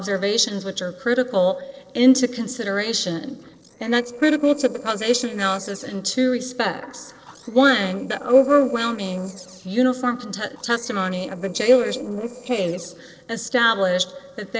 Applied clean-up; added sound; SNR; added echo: neural separator model SepFormer DNS4.